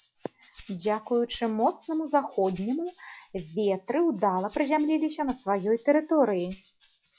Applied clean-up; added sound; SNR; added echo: classical method log-MMSE.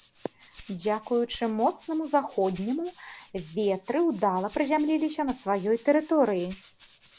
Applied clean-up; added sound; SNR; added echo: none; Rattle (instrument); 10 dB; none.